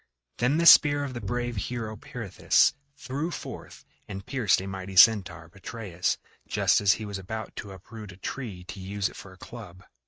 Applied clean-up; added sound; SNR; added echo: neural mask model RNNoise.